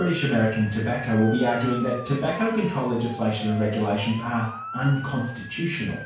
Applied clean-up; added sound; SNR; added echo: none; Motor vehicle (road) / Siren; 13 dB; reverberation time 0.5 s.